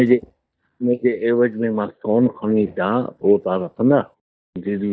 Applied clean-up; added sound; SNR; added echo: neural mask model DeepFilterNet 3.